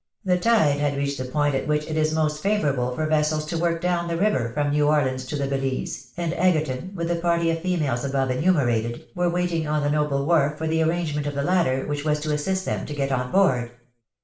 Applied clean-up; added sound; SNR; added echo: none; none; none; reverberation time 0.4 s.